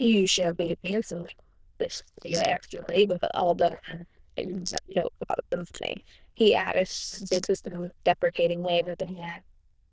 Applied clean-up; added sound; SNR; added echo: neural diffusion model UNIVERSE++.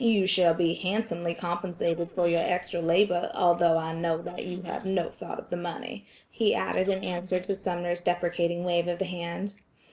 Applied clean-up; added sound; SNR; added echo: neural separator model SepFormer DNS4.